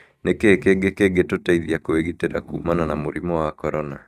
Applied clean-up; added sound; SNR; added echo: neural mask model DeepFilterNet 3.